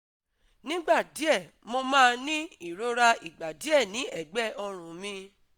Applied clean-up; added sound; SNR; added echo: none; none; none; none.